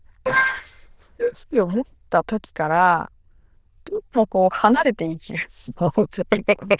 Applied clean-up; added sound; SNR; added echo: neural diffusion model UNIVERSE++.